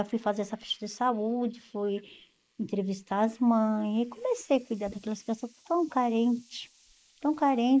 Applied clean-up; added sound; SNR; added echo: neural mask model Resemble Enhance denoiser.